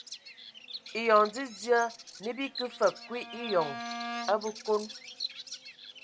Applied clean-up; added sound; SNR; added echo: none; Bird vocalization, bird call, bird song + Bowed string instrument; 11 dB; none.